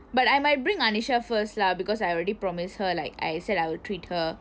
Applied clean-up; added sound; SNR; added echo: none; none; none; none.